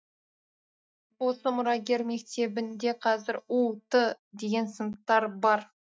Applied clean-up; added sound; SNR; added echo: neural mask model DeepFilterNet 3.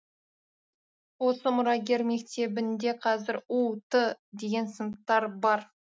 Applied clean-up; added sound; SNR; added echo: none; none; none; none.